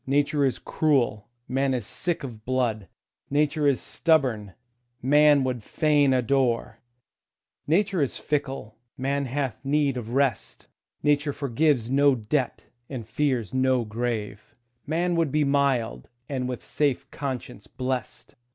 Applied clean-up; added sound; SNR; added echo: none; none; none; none.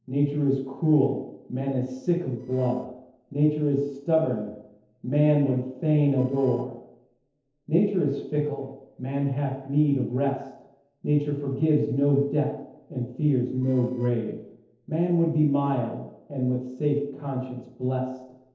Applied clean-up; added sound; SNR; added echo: neural separator model SepFormer DNS4.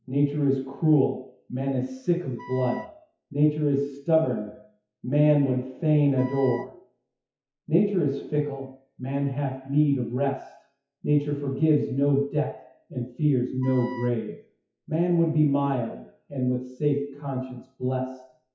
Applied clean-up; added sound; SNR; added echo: classical method WPE with log-MMSE.